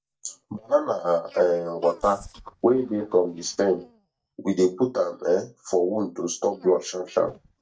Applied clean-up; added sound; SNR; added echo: neural mask model DeepFilterNet 3.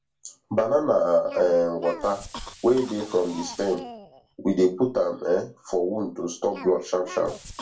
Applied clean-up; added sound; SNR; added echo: none; Cough; 17 dB; reverberation time 0.2 s.